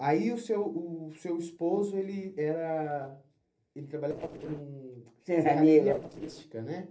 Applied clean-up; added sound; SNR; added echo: neural separator model SepFormer DNS4.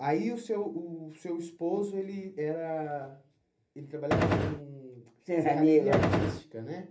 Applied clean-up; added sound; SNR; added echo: none; Gunshot, gunfire; -4 dB; reverberation time 0.3 s.